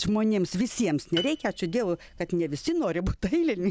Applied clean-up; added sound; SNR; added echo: none; Piano; 14 dB; none.